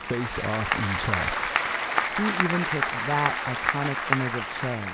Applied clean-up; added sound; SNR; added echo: none; Applause / Crowd; -2 dB; none.